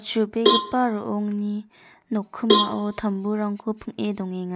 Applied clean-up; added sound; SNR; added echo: none; Cowbell; 0 dB; none.